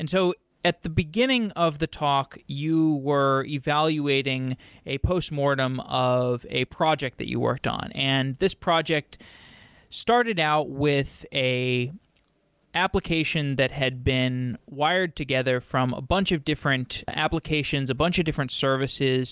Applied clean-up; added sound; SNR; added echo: none; none; none; none.